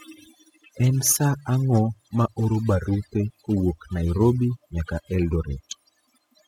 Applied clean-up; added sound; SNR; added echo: classical method spectral subtraction.